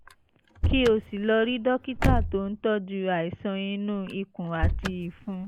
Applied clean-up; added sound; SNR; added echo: none; Slam / Car; 3 dB; none.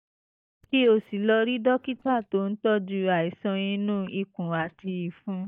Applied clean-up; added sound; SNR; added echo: neural mask model DeepFilterNet 3.